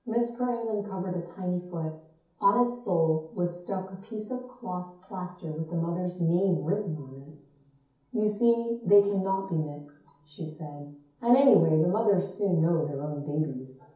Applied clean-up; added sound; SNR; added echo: none; none; none; reverberation time 0.6 s.